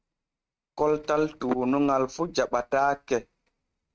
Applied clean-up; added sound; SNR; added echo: neural mask model RNNoise.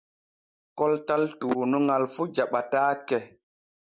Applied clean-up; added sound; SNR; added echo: none; none; none; none.